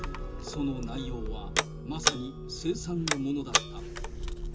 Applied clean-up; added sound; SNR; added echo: none; Telephone; -2 dB; reverberation time 0.2 s.